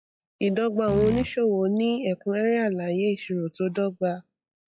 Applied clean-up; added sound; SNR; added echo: classical method log-MMSE.